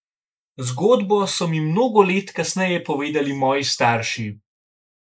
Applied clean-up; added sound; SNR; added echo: neural mask model Resemble Enhance denoiser.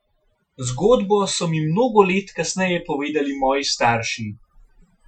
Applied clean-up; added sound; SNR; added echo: classical method Wiener filter.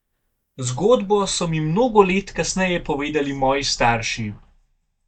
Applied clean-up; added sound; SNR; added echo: neural mask model DeepFilterNet 3.